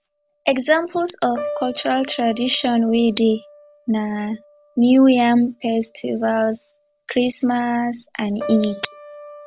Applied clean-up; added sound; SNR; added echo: none; Piano; 16 dB; none.